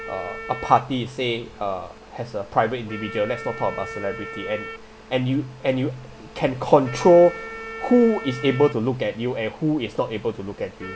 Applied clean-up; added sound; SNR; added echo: none; Wind instrument, woodwind instrument; 15 dB; none.